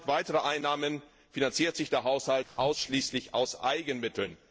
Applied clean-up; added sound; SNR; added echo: neural separator model SepFormer DNS4.